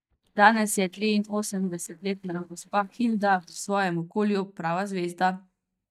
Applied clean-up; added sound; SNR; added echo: neural mask model DeepFilterNet 3.